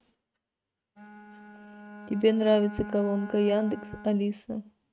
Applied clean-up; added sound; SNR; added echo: neural mask model RNNoise.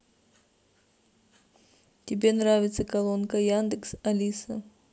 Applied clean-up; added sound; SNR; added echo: none; none; none; none.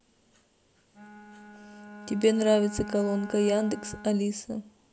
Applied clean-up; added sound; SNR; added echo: none; Bowed string instrument; 15 dB; none.